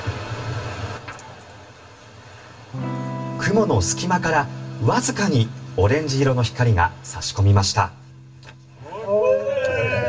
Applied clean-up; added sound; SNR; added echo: none; Electric guitar / Strum; 13 dB; reverberation time 0.2 s.